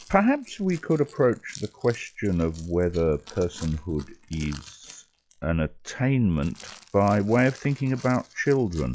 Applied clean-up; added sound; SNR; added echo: classical method log-MMSE.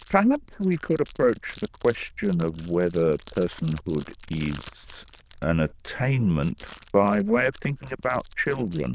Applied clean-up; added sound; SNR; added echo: neural diffusion model UNIVERSE++.